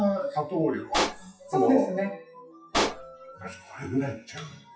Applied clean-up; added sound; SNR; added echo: classical method WPE with log-MMSE.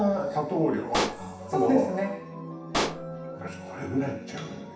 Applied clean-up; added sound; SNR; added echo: none; Explosion; 6 dB; reverberation time 0.7 s.